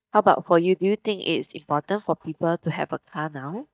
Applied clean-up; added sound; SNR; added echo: neural mask model DeepFilterNet 3.